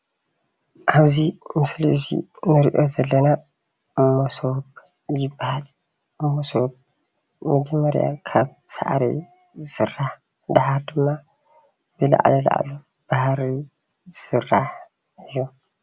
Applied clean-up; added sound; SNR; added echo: none; none; none; none.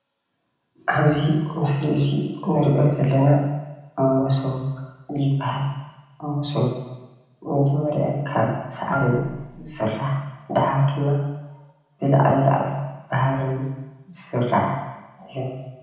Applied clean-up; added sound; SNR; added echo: none; Marimba, xylophone; 16 dB; reverberation time 1.0 s.